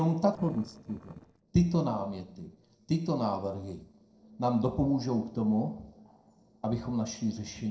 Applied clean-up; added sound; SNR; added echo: neural separator model SepFormer DNS4.